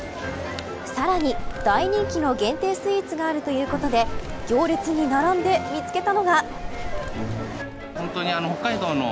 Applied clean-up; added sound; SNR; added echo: none; Bird; 9 dB; none.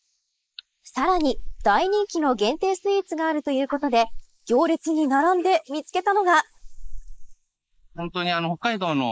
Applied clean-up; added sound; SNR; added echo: neural mask model Resemble Enhance denoiser.